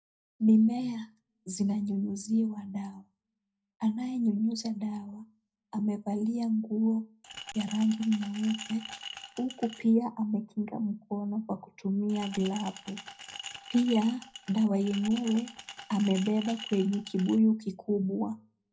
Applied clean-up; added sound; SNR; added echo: none; Glass; 14 dB; reverberation time 0.4 s.